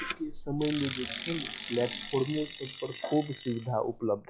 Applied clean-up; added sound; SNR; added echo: classical method log-MMSE.